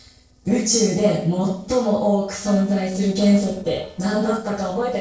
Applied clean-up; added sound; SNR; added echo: neural separator model SepFormer DNS4.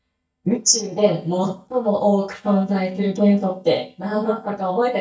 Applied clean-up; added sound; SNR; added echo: neural mask model DeepFilterNet 3.